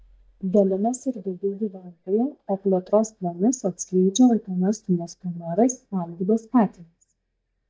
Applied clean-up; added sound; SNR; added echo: neural mask model DeepFilterNet 3.